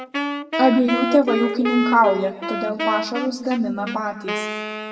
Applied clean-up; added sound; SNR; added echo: none; Wind instrument, woodwind instrument; 5 dB; reverberation time 1.0 s.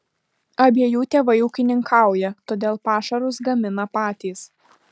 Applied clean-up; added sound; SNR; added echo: none; none; none; none.